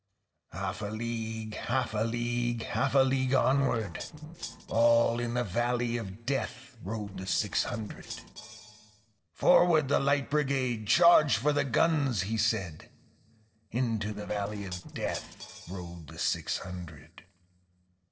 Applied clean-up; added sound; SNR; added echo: neural separator model SepFormer DNS4.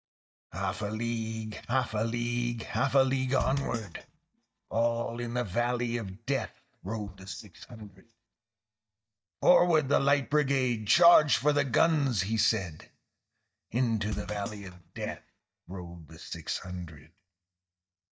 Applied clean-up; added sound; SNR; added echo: neural mask model DeepFilterNet 3.